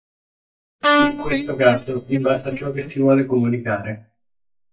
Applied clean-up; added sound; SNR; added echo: neural mask model DeepFilterNet 3.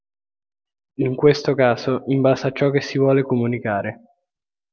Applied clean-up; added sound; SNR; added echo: none; none; none; none.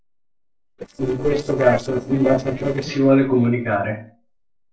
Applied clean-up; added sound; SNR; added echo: neural separator model SepFormer DNS4.